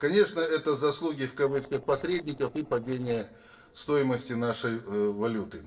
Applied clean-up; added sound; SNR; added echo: neural separator model SepFormer DNS4.